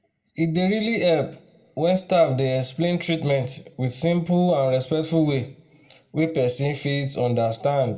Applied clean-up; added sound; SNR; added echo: none; none; none; reverberation time 0.3 s.